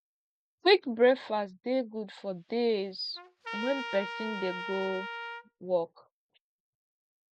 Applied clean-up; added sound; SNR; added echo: none; Trumpet; 9 dB; none.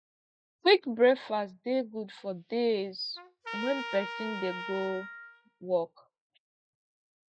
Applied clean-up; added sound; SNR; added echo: classical method log-MMSE.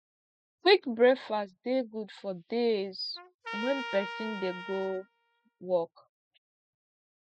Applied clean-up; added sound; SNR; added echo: classical method spectral subtraction.